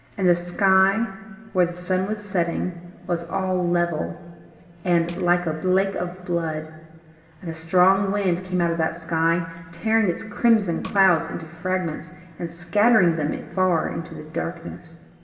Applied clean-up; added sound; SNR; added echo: none; Crushing; 19 dB; reverberation time 1.9 s.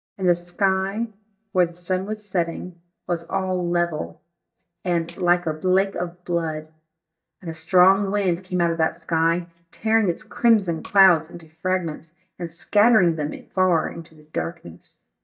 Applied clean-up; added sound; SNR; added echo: neural mask model DeepFilterNet 3.